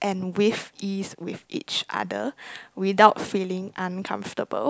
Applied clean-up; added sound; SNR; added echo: none; none; none; none.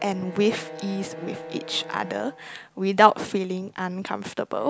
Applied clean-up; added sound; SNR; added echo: none; Bowed string instrument; 16 dB; none.